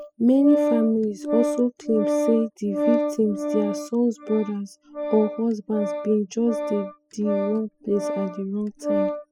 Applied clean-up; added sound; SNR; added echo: classical method spectral subtraction.